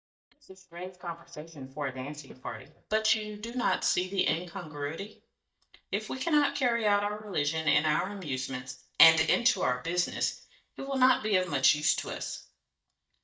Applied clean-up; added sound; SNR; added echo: neural mask model DeepFilterNet 3.